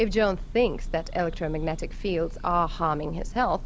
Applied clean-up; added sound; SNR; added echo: none; Bird / Breathing; 8 dB; none.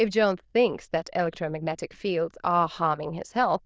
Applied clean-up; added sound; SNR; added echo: neural diffusion model UNIVERSE++.